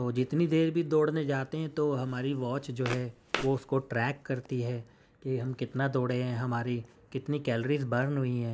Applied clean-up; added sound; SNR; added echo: none; Walk, footsteps; 12 dB; none.